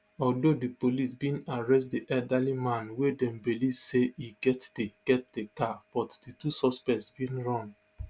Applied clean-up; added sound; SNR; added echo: none; none; none; none.